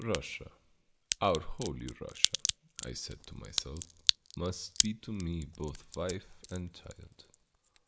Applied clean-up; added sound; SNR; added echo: none; Crack; -1 dB; none.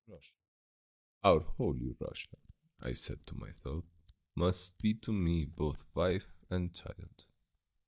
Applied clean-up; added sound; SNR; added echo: neural mask model DeepFilterNet 3.